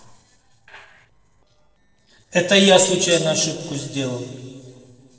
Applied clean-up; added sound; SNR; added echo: neural separator model SepFormer DNS4.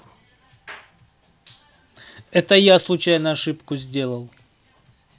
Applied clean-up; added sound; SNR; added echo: none; none; none; none.